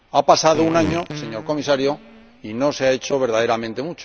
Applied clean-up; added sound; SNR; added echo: none; Fart; 12 dB; none.